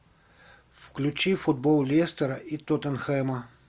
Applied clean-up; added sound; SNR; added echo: none; none; none; none.